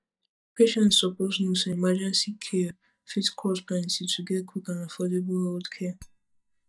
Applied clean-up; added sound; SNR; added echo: neural mask model DeepFilterNet 3.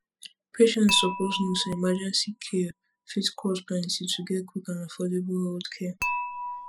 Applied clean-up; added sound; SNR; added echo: classical method spectral subtraction.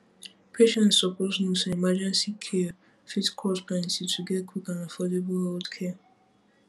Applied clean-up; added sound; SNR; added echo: none; none; none; none.